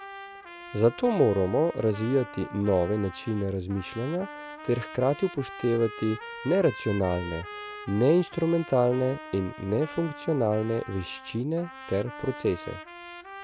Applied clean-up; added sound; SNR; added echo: none; Trumpet; 15 dB; none.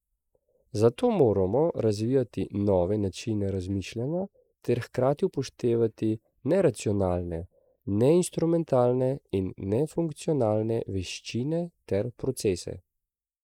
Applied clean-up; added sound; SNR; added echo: neural mask model Resemble Enhance denoiser.